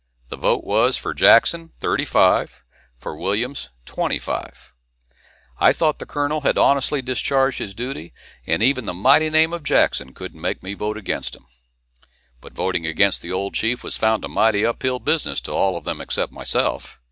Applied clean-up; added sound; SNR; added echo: none; none; none; none.